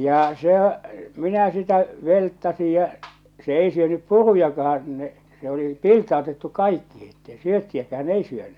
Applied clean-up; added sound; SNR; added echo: none; none; none; none.